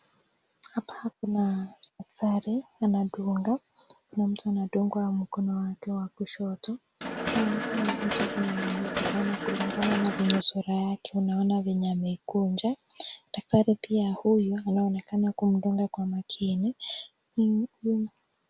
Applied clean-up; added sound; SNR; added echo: none; Mechanisms; 3 dB; none.